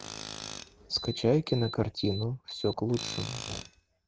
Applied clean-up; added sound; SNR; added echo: none; Alarm + Tools; 11 dB; none.